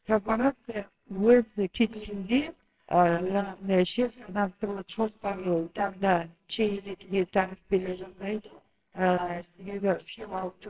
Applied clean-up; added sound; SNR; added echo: neural separator model SepFormer WHAMR!.